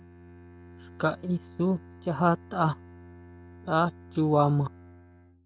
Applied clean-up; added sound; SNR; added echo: none; Bowed string instrument; 20 dB; none.